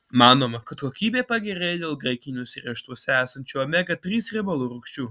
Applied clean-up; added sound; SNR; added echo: none; none; none; none.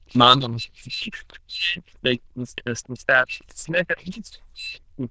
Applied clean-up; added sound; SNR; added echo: neural diffusion model UNIVERSE++.